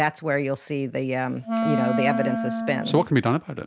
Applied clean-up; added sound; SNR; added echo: none; Wind instrument, woodwind instrument; 2 dB; none.